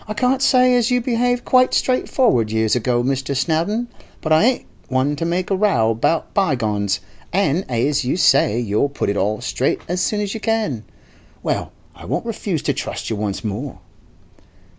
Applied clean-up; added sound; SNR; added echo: none; none; none; none.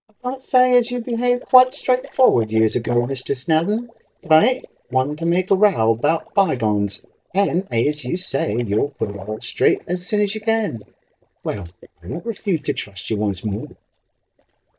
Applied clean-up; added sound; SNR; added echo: neural mask model DeepFilterNet 3.